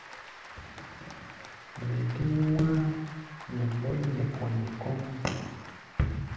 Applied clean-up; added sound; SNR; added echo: none; Applause; 16 dB; reverberation time 1.2 s.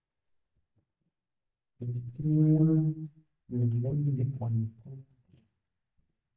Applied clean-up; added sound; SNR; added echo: neural mask model DeepFilterNet 3.